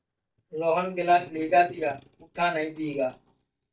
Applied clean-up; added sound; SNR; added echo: neural mask model DeepFilterNet 3.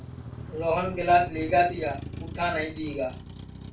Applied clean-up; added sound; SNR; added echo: none; Motor vehicle (road); 11 dB; reverberation time 0.2 s.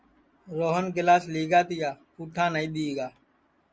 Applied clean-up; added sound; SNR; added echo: none; none; none; none.